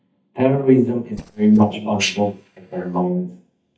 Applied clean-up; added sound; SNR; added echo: neural mask model DeepFilterNet 3.